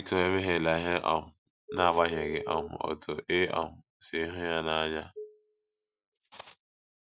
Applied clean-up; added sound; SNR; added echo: neural mask model DeepFilterNet 3.